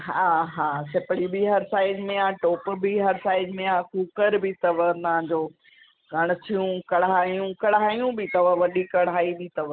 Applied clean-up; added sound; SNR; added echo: none; none; none; none.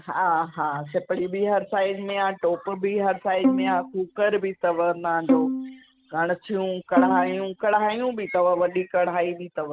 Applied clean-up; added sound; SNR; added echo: neural mask model RNNoise.